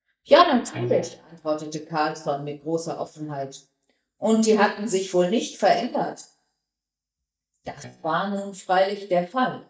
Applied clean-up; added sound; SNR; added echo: neural mask model DeepFilterNet 3.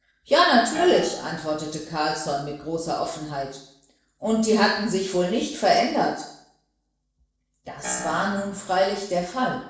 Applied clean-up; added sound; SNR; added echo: neural separator model SepFormer DNS4.